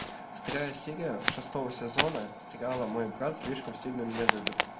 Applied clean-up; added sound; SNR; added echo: none; Walk, footsteps; 1 dB; reverberation time 0.4 s.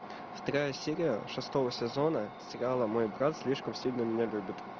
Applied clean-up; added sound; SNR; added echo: none; none; none; none.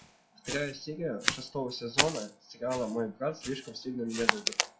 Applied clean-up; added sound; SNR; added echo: classical method WPE with log-MMSE.